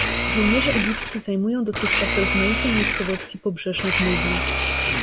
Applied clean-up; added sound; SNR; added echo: none; Domestic sounds, home sounds; -1 dB; none.